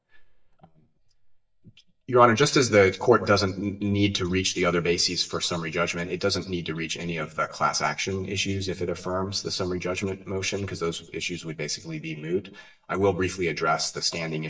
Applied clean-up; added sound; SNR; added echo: neural mask model DeepFilterNet 3.